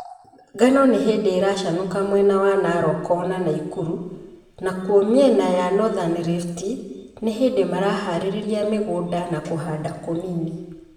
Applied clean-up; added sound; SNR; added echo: none; none; none; reverberation time 1.1 s.